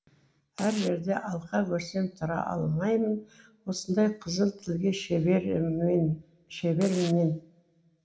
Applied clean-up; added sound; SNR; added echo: none; Domestic sounds, home sounds; 17 dB; reverberation time 0.5 s.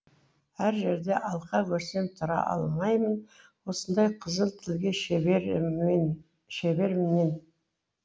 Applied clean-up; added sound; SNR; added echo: none; none; none; none.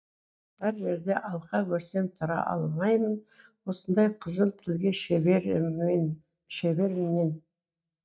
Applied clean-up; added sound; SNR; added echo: neural mask model DeepFilterNet 3.